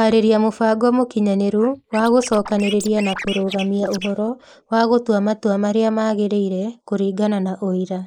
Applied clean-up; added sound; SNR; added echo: neural mask model Resemble Enhance denoiser.